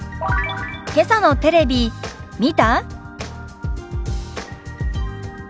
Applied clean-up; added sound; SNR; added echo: none; none; none; none.